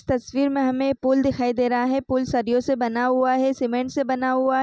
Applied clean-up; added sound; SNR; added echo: none; none; none; none.